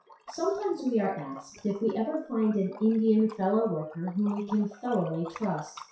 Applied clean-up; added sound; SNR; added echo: classical method WPE with log-MMSE.